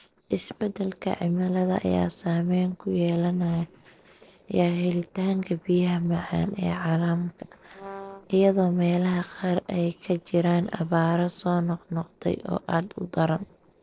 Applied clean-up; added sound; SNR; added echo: neural separator model SepFormer DNS4.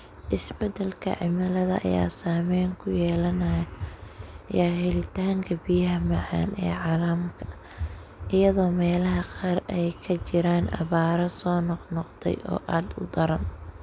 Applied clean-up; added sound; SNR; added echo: none; none; none; none.